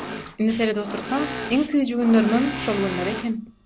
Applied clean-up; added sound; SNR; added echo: none; Hiss + Engine / Mechanisms; 10 dB; none.